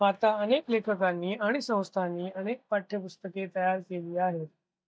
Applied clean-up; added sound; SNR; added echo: neural mask model DeepFilterNet 3.